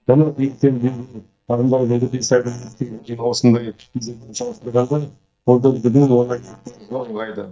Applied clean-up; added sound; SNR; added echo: neural mask model DeepFilterNet 3.